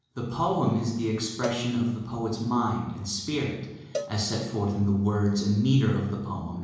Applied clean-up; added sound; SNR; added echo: none; Cowbell; 14 dB; reverberation time 1.0 s.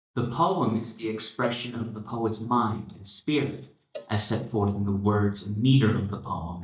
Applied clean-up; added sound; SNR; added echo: neural mask model DeepFilterNet 3.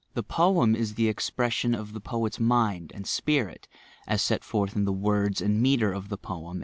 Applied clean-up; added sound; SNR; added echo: none; none; none; none.